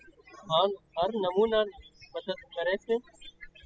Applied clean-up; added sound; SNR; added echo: classical method spectral subtraction.